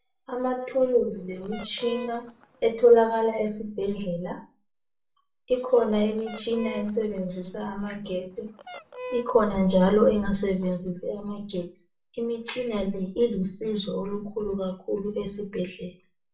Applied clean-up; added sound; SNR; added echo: none; Fowl; 15 dB; reverberation time 0.3 s.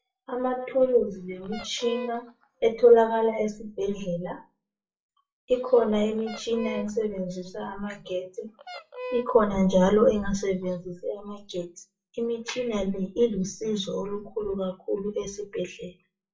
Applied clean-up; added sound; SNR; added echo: classical method WPE with log-MMSE.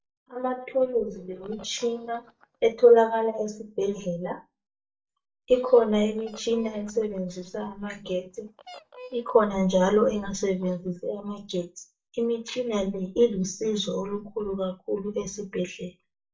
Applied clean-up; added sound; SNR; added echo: neural mask model DeepFilterNet 3.